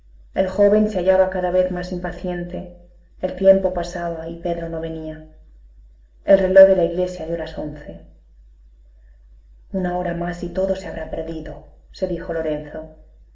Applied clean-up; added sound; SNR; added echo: none; none; none; reverberation time 0.5 s.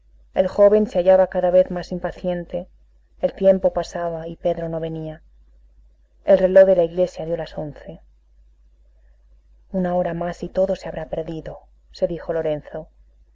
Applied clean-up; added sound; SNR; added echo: none; none; none; none.